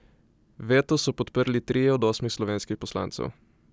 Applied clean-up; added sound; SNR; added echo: none; none; none; none.